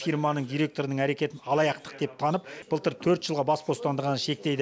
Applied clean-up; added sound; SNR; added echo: none; none; none; none.